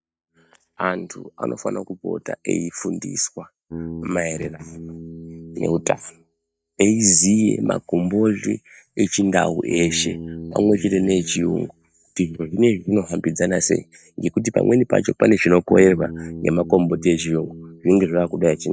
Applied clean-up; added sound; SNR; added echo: neural mask model DeepFilterNet 3.